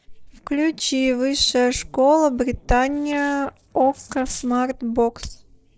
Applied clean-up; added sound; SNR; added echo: neural separator model SepFormer DNS4.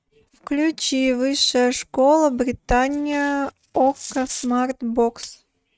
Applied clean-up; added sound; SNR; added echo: neural mask model RNNoise.